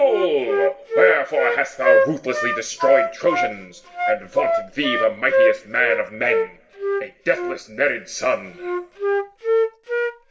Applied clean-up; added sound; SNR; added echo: none; Wind instrument, woodwind instrument; 0 dB; reverberation time 0.9 s.